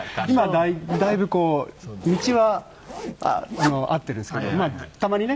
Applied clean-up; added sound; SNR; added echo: none; Zipper (clothing); 12 dB; none.